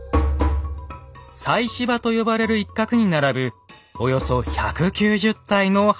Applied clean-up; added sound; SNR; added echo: none; none; none; none.